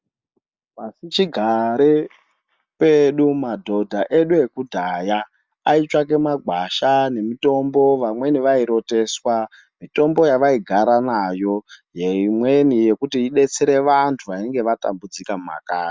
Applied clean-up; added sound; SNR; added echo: none; none; none; none.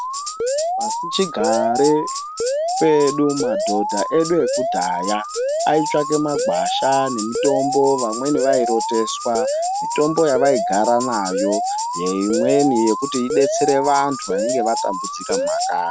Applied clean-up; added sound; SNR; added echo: none; Tambourine + Alarm; 2 dB; none.